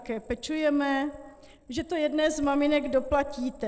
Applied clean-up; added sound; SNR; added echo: neural separator model SepFormer DNS4.